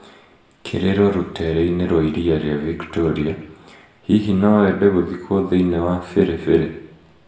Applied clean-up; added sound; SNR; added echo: none; none; none; reverberation time 0.7 s.